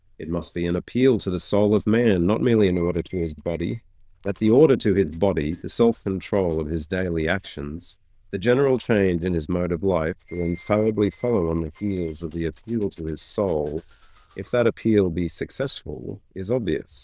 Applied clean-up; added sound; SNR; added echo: neural diffusion model UNIVERSE++.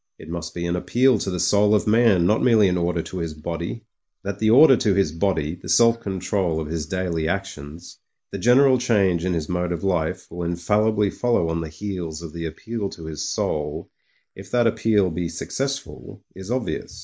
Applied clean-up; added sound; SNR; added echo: neural mask model Resemble Enhance denoiser.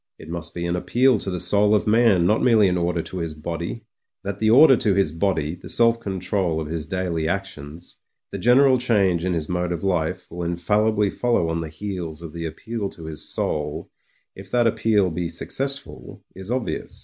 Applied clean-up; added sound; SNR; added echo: none; none; none; none.